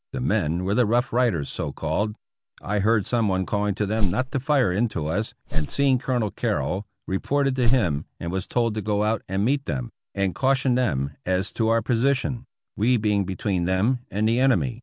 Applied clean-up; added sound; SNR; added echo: none; Whoosh, swoosh, swish; -5 dB; none.